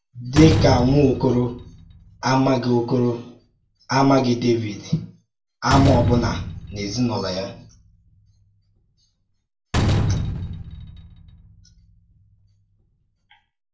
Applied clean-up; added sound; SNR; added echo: none; Slam; 4 dB; reverberation time 0.3 s.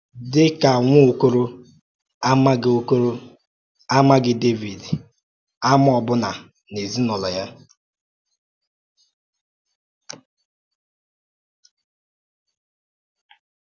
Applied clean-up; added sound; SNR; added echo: none; none; none; none.